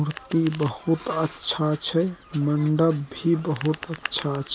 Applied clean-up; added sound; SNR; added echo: none; Domestic sounds, home sounds; 19 dB; none.